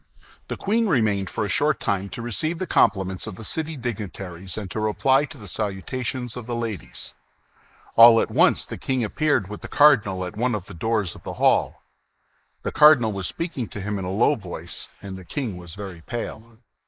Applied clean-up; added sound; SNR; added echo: neural mask model Resemble Enhance denoiser.